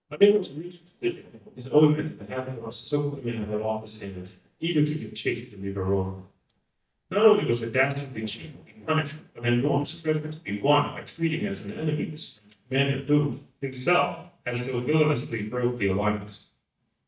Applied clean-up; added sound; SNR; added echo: neural mask model DeepFilterNet 3.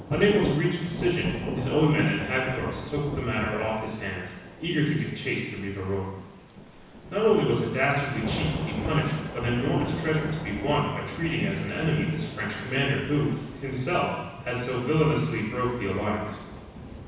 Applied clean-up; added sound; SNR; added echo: none; Thunder / Rain; 9 dB; reverberation time 1.1 s.